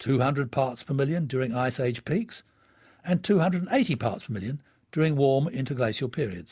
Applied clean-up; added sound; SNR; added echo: none; none; none; none.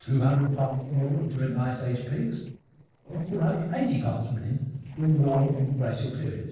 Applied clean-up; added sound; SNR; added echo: neural separator model SepFormer DNS4.